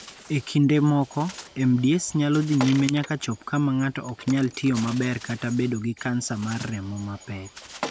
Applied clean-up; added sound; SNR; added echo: none; Bird; 16 dB; none.